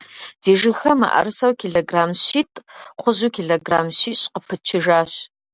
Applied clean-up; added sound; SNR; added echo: none; none; none; none.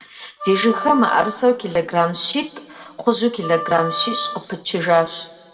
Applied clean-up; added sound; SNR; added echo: none; Wind instrument, woodwind instrument; 10 dB; reverberation time 2.0 s.